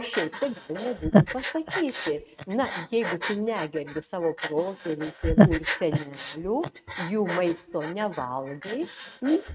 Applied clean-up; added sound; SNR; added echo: neural mask model RNNoise.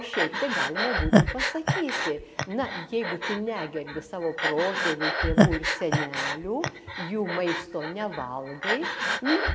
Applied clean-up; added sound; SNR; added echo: none; Breathing; -3 dB; none.